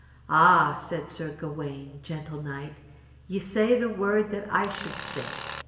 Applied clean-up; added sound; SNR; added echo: none; Tools; 8 dB; reverberation time 0.9 s.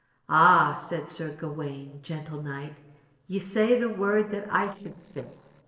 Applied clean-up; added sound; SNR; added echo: neural separator model SepFormer DNS4.